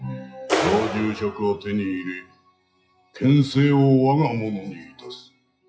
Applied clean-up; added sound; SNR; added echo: classical method WPE with log-MMSE.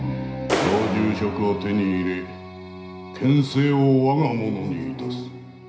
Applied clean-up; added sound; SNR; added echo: none; Clapping; 10 dB; reverberation time 0.5 s.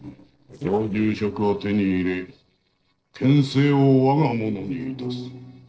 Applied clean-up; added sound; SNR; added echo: neural separator model SepFormer DNS4.